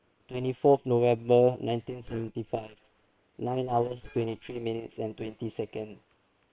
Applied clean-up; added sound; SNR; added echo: neural separator model SepFormer WHAM!.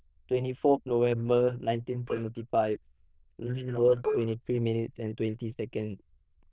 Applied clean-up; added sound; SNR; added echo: neural diffusion model UNIVERSE++.